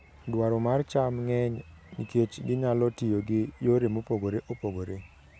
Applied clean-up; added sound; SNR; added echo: none; none; none; none.